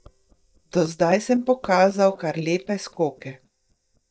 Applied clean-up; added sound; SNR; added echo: neural mask model DeepFilterNet 3.